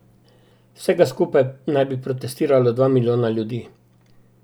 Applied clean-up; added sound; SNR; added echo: none; none; none; none.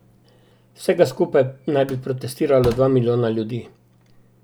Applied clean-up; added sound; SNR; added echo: none; Slam; 16 dB; none.